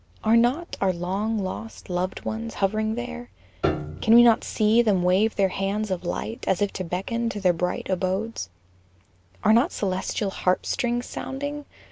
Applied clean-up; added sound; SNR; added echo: none; Piano; 8 dB; none.